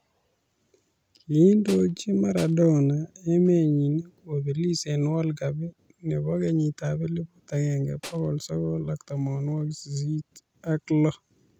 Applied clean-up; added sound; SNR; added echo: none; Tools; 17 dB; none.